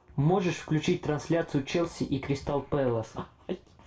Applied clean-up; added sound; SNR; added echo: none; none; none; reverberation time 0.3 s.